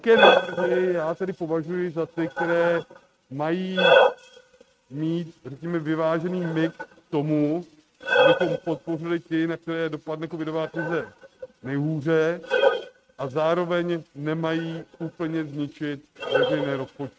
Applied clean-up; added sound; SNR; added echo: neural mask model RNNoise.